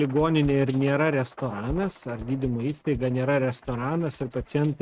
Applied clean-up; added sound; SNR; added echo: neural mask model RNNoise.